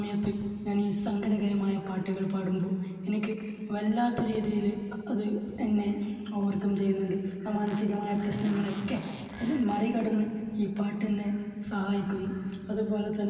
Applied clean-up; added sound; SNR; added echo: none; Zipper (clothing); 14 dB; reverberation time 2.5 s.